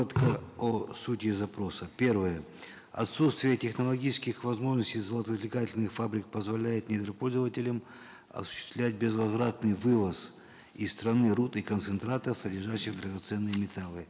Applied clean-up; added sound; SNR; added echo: none; none; none; none.